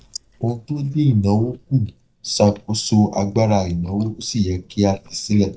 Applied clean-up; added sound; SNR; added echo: neural mask model DeepFilterNet 3.